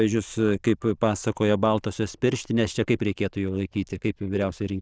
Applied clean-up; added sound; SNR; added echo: neural diffusion model UNIVERSE++.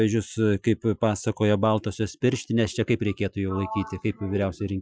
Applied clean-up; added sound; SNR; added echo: classical method Wiener filter.